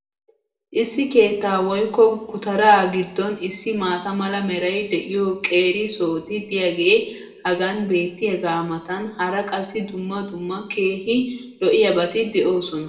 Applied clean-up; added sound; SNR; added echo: none; none; none; reverberation time 0.6 s.